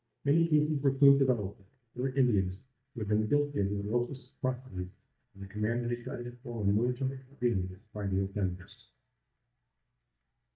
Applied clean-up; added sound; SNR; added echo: neural mask model DeepFilterNet 3.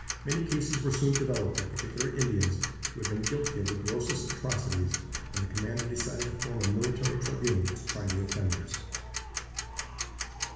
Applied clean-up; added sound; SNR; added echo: none; Tick-tock; 5 dB; reverberation time 1.1 s.